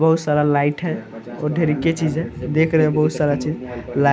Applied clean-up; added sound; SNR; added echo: none; none; none; none.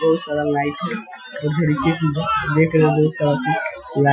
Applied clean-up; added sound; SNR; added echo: classical method Wiener filter.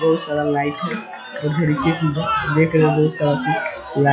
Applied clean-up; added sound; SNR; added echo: classical method log-MMSE.